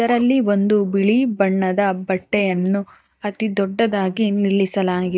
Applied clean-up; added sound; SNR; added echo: neural mask model DeepFilterNet 3.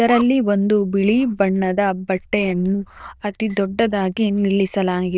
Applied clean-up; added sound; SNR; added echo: neural diffusion model UNIVERSE++.